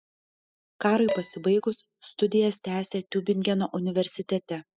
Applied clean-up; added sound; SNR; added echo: classical method spectral subtraction.